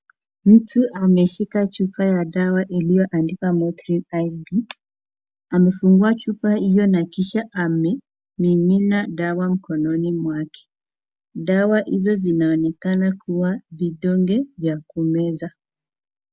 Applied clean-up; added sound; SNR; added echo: none; none; none; none.